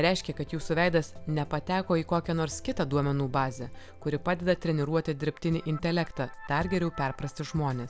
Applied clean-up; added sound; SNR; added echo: none; none; none; none.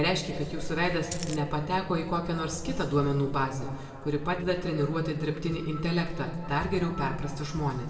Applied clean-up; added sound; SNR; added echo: none; Coin (dropping); 9 dB; reverberation time 1.8 s.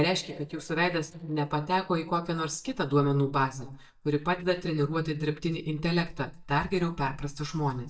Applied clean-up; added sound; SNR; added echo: neural mask model DeepFilterNet 3.